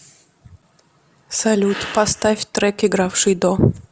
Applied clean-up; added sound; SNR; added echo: none; none; none; none.